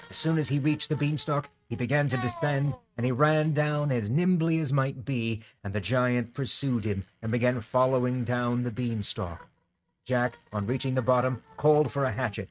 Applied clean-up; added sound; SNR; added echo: neural mask model RNNoise.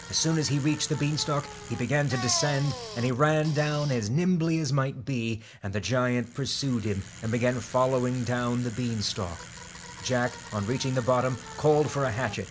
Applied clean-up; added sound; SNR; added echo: none; Bicycle; 15 dB; none.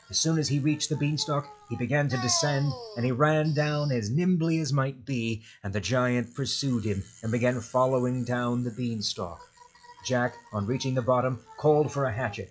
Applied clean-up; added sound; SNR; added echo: classical method log-MMSE.